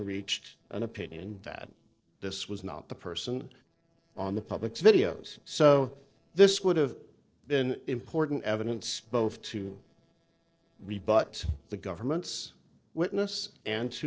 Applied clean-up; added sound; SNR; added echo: neural separator model SepFormer DNS4.